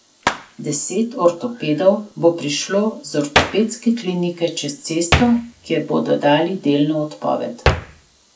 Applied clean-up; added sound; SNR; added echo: none; Hands; 7 dB; none.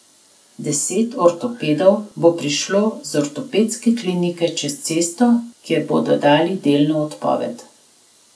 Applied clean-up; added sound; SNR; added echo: none; none; none; none.